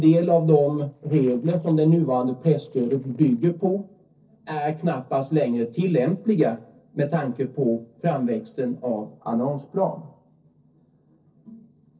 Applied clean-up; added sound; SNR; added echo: neural separator model SepFormer DNS4.